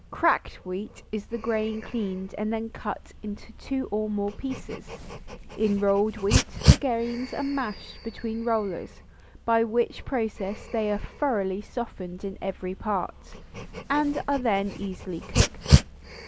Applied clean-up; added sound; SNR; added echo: none; Dog; 2 dB; none.